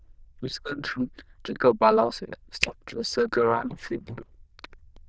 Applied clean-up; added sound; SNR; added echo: neural diffusion model UNIVERSE++.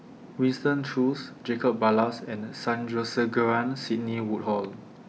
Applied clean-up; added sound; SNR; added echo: none; none; none; none.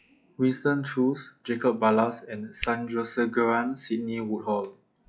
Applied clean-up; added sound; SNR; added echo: classical method log-MMSE.